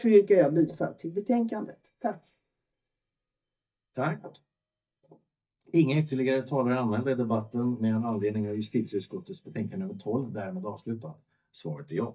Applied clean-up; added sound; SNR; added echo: neural mask model DeepFilterNet 3.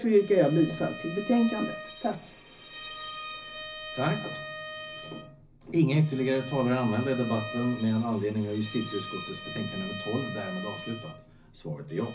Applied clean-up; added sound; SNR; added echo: none; Bowed string instrument; 12 dB; reverberation time 0.4 s.